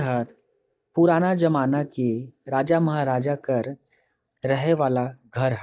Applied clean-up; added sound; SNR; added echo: neural mask model DeepFilterNet 3.